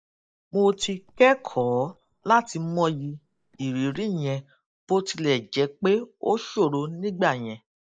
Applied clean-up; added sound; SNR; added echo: neural mask model DeepFilterNet 3.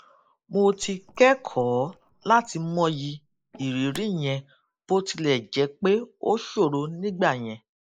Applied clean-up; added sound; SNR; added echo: neural mask model Resemble Enhance denoiser.